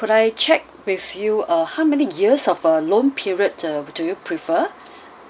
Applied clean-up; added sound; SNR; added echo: none; none; none; none.